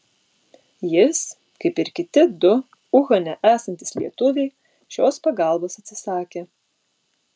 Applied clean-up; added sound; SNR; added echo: none; none; none; none.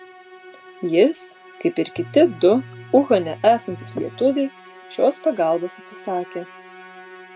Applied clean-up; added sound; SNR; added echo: none; Musical instrument + Bass guitar; 20 dB; none.